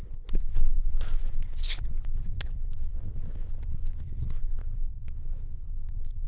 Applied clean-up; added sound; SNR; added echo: neural diffusion model UNIVERSE++.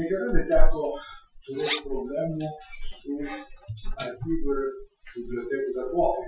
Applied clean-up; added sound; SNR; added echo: classical method Wiener filter.